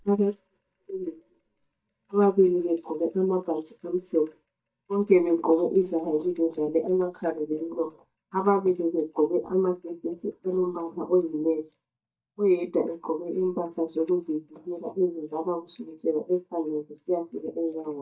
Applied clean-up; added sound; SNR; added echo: neural mask model DeepFilterNet 3.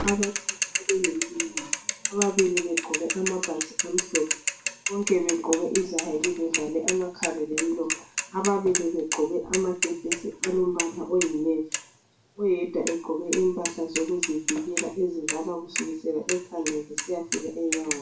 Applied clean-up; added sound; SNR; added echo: none; Mechanisms / Bicycle; 4 dB; reverberation time 0.3 s.